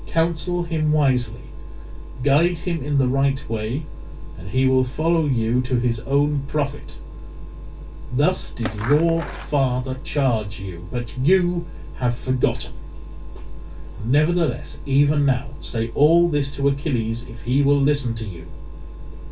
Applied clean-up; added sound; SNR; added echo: none; Skateboard; 12 dB; reverberation time 0.2 s.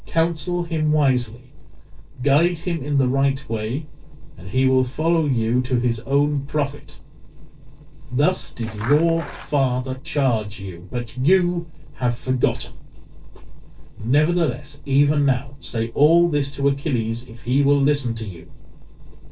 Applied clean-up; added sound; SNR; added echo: neural separator model SepFormer DNS4.